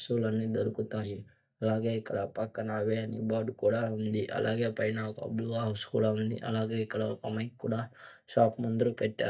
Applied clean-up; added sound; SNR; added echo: neural mask model DeepFilterNet 3.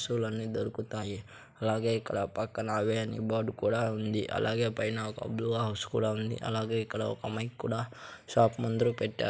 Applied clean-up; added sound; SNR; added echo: none; none; none; none.